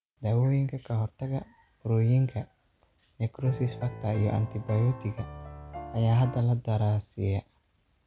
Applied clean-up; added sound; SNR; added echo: none; Piano; 12 dB; none.